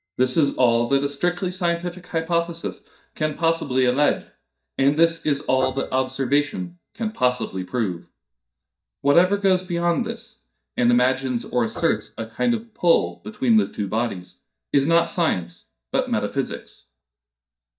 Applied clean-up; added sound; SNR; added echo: neural mask model DeepFilterNet 3.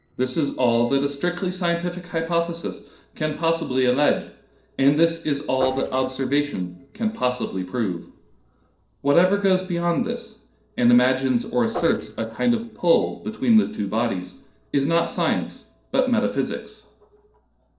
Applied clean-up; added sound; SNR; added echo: neural separator model SepFormer DNS4.